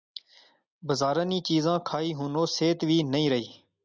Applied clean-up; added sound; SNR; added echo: none; none; none; none.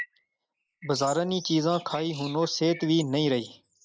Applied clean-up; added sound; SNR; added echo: neural mask model RNNoise.